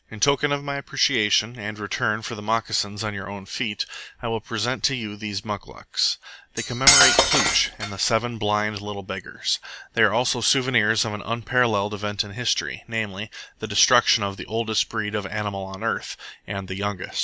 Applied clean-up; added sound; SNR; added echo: none; Cutlery, silverware; -5 dB; none.